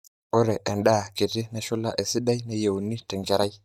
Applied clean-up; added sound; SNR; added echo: neural mask model DeepFilterNet 3.